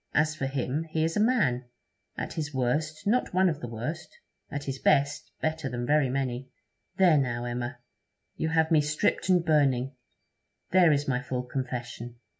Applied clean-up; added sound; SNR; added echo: none; none; none; none.